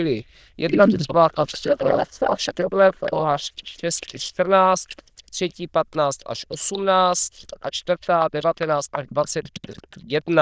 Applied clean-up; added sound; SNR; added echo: neural diffusion model UNIVERSE++.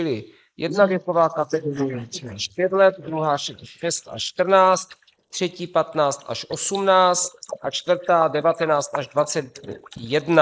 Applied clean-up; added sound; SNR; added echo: neural mask model Resemble Enhance denoiser.